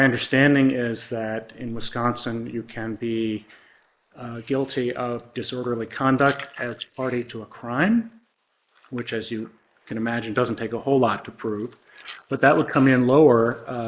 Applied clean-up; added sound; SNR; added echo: neural mask model Resemble Enhance denoiser.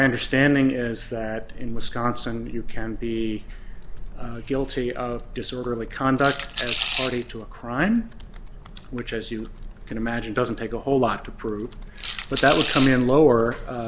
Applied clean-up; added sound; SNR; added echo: none; Rattle / Rattle (instrument); 0 dB; none.